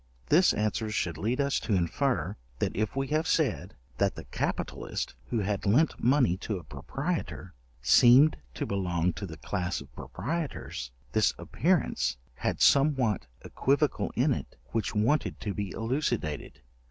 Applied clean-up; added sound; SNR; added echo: none; none; none; none.